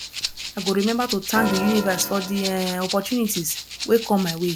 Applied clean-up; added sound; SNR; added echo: none; Rattle (instrument) + Organ; 7 dB; none.